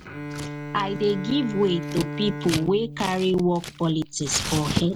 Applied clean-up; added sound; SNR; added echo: none; Bowed string instrument + Scissors; 7 dB; none.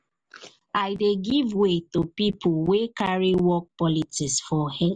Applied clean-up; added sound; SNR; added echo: none; none; none; none.